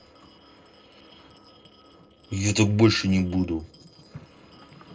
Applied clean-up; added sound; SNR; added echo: neural separator model SepFormer DNS4.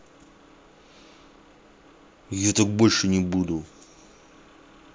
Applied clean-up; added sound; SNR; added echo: none; none; none; none.